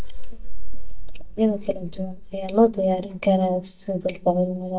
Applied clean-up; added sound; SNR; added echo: neural mask model DeepFilterNet 3.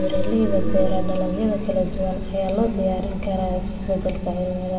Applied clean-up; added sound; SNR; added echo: none; Fill (with liquid); 12 dB; reverberation time 1.6 s.